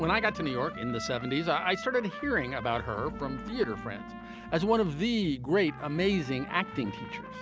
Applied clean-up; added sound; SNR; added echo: none; Trumpet; 14 dB; none.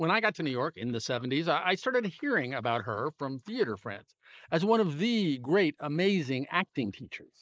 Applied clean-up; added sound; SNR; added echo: neural mask model Resemble Enhance denoiser.